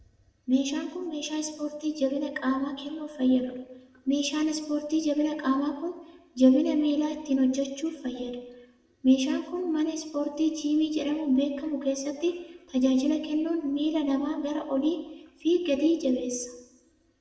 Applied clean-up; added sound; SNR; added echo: none; none; none; reverberation time 0.8 s.